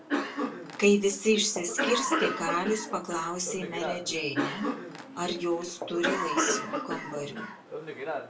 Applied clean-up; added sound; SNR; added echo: none; Cough; 3 dB; reverberation time 0.2 s.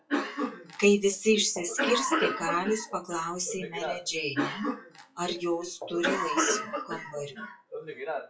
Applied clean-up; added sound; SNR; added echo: classical method WPE with log-MMSE.